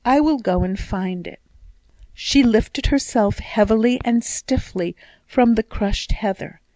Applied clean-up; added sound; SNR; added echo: none; none; none; none.